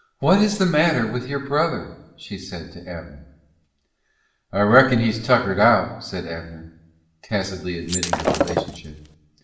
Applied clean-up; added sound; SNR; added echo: none; Shatter; 2 dB; reverberation time 0.8 s.